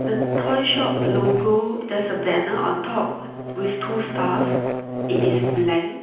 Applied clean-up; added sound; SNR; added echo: none; Buzz; 3 dB; reverberation time 0.9 s.